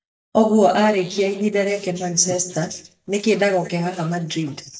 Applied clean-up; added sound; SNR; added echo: neural mask model DeepFilterNet 3.